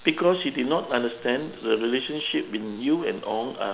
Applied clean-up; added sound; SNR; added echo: none; none; none; none.